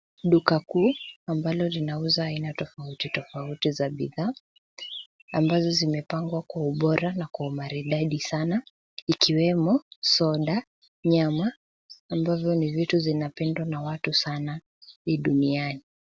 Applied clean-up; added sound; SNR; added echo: none; none; none; none.